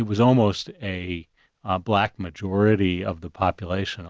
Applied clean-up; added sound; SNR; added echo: none; none; none; none.